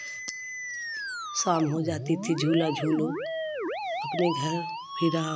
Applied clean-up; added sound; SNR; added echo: none; Musical instrument; 5 dB; none.